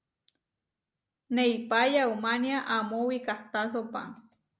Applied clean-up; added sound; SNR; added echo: none; none; none; none.